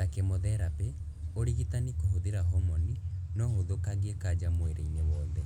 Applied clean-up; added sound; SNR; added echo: none; none; none; none.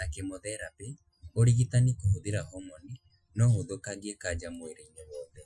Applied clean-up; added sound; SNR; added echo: classical method Wiener filter.